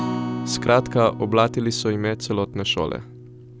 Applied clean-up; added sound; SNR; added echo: none; Acoustic guitar; 9 dB; none.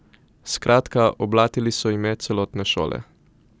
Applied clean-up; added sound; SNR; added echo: none; none; none; none.